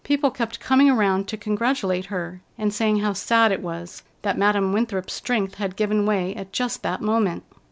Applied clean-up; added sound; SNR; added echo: none; none; none; none.